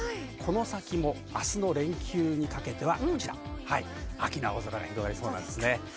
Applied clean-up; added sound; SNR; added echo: none; none; none; none.